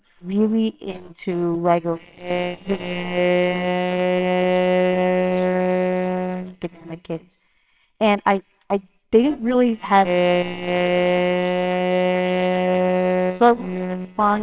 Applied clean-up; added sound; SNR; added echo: neural separator model SepFormer WHAMR!.